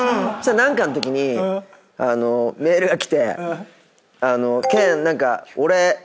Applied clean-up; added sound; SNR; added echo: none; none; none; none.